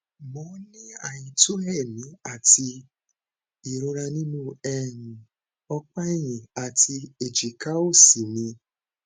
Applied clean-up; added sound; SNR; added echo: none; none; none; none.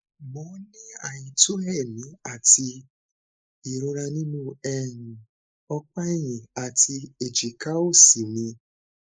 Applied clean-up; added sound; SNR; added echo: neural mask model Resemble Enhance denoiser.